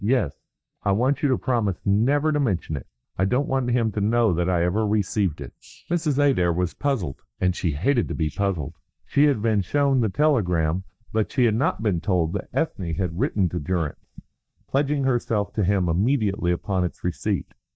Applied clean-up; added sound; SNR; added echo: neural mask model DeepFilterNet 3.